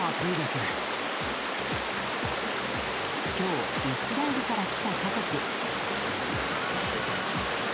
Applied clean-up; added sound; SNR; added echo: none; Water; -4 dB; none.